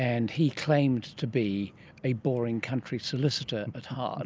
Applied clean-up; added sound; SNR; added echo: none; none; none; none.